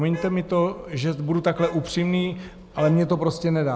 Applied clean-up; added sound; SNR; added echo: none; Traffic noise, roadway noise / Vehicle horn, car horn, honking; 18 dB; none.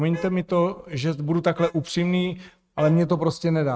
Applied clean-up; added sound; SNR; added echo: neural mask model RNNoise.